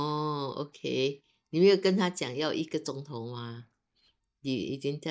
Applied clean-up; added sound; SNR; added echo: neural mask model DeepFilterNet 3.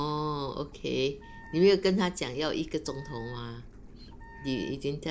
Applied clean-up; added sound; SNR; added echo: none; Wind instrument, woodwind instrument + Stream / Bird; 17 dB; none.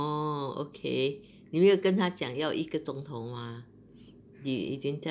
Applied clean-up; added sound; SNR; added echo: none; none; none; none.